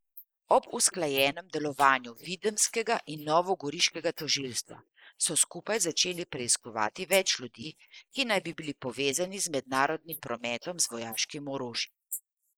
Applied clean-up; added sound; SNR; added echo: neural mask model Resemble Enhance denoiser.